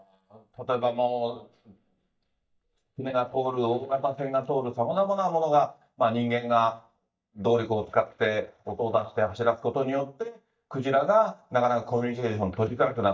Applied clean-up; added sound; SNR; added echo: neural mask model DeepFilterNet 3.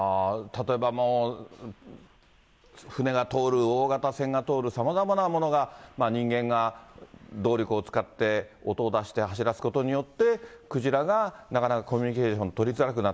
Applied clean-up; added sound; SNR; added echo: none; none; none; none.